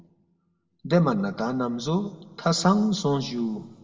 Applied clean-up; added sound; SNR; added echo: none; none; none; reverberation time 1.3 s.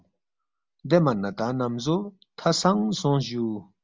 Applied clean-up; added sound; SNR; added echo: none; none; none; none.